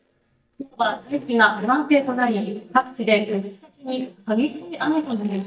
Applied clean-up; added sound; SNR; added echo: neural mask model DeepFilterNet 3.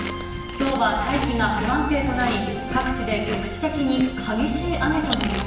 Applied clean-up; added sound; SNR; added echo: none; Chewing, mastication; 10 dB; reverberation time 1.0 s.